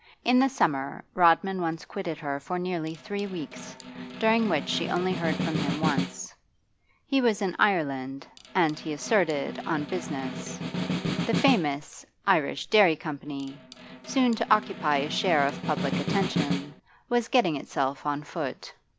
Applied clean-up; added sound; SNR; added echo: none; Snare drum; 5 dB; none.